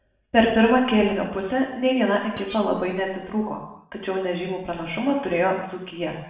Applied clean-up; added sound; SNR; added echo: none; Screech; 19 dB; reverberation time 0.7 s.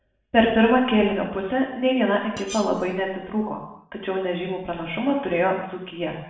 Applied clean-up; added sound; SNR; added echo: neural separator model SepFormer DNS4.